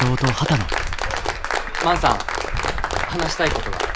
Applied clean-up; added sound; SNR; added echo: none; Applause + Truck; -1 dB; none.